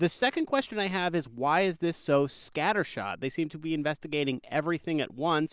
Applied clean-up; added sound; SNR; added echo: none; none; none; none.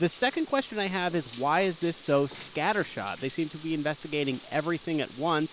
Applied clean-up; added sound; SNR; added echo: none; Bathtub (filling or washing); 20 dB; none.